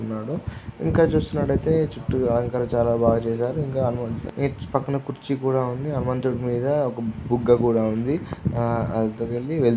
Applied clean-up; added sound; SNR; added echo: none; none; none; none.